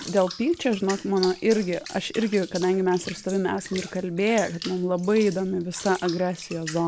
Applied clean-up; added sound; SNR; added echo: none; Bathtub (filling or washing) / Water; 16 dB; none.